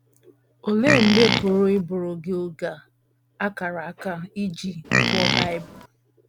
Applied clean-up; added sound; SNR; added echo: none; Livestock, farm animals, working animals; -2 dB; none.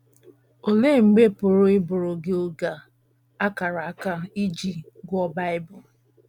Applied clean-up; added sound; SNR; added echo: none; none; none; none.